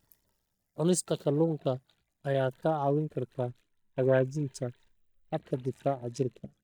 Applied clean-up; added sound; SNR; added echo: neural mask model DeepFilterNet 3.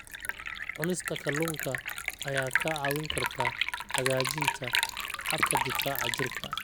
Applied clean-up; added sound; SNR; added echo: none; Liquid; -3 dB; none.